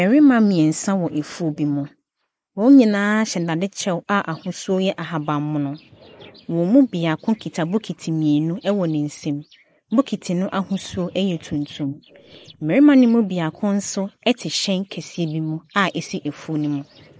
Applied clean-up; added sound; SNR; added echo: neural mask model Resemble Enhance denoiser.